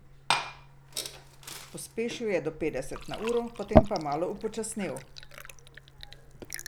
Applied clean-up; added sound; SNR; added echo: none; Fill (with liquid) / Glass; -3 dB; none.